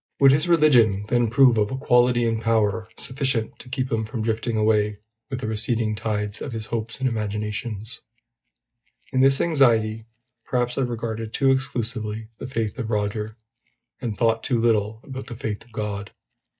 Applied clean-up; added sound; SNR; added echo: neural mask model DeepFilterNet 3.